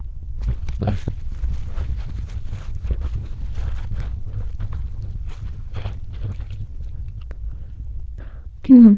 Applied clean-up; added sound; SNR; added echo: neural diffusion model UNIVERSE++.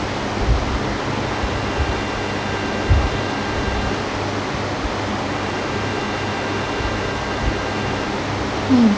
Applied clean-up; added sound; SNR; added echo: none; Bowed string instrument; 14 dB; none.